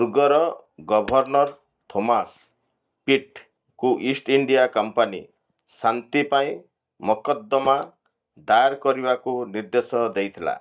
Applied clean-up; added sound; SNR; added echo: neural mask model DeepFilterNet 3.